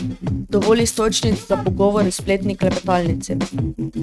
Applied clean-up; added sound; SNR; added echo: neural mask model RNNoise.